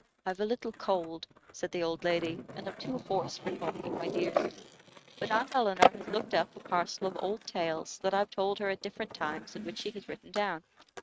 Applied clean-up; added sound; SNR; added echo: neural mask model RNNoise.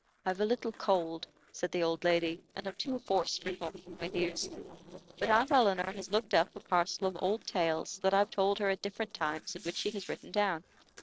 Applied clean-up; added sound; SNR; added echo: neural separator model SepFormer DNS4.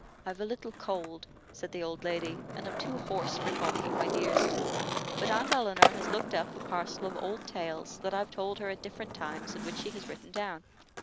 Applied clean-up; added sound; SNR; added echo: none; Skateboard; -2 dB; none.